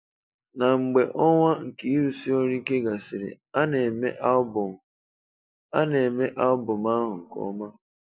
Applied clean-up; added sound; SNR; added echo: neural mask model Resemble Enhance denoiser.